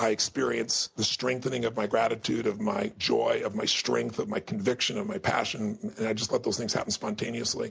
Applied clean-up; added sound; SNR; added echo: none; none; none; none.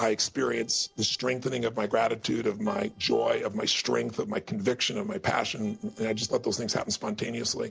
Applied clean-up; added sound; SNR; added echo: neural separator model SepFormer DNS4.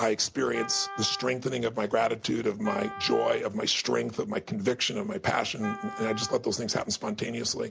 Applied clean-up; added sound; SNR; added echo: none; Wind instrument, woodwind instrument; 13 dB; none.